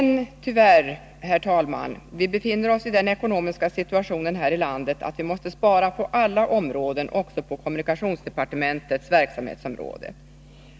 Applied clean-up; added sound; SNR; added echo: none; none; none; none.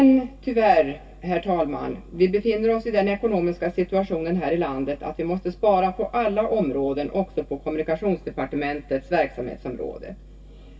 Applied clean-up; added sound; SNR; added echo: none; none; none; reverberation time 0.1 s.